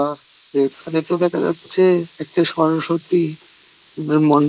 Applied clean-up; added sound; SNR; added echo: neural mask model Resemble Enhance denoiser.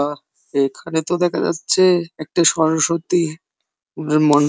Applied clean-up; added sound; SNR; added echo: none; none; none; none.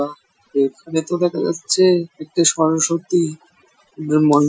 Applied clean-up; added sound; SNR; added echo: classical method Wiener filter.